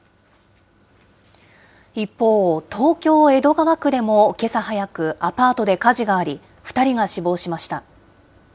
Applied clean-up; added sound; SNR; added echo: none; none; none; none.